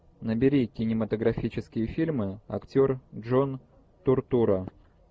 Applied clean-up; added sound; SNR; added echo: none; none; none; none.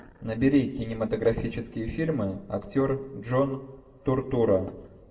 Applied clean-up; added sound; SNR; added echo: none; none; none; reverberation time 0.6 s.